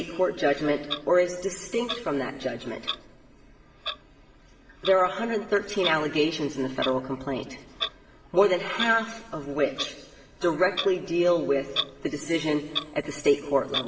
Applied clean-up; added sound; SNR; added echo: none; Clock; 12 dB; reverberation time 1.8 s.